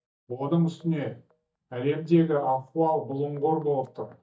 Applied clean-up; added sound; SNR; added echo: neural mask model DeepFilterNet 3.